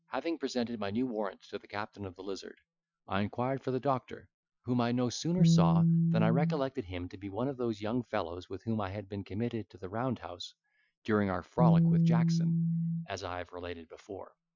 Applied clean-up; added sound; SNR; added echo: classical method Wiener filter.